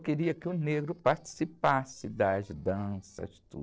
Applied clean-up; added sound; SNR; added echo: neural separator model SepFormer DNS4.